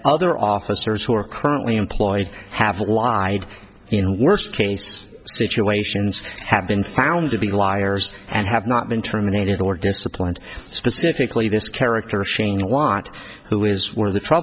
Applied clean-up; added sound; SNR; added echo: none; none; none; none.